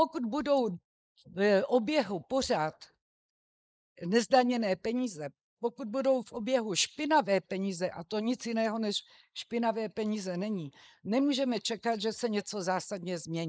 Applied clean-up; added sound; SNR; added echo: neural mask model Resemble Enhance denoiser.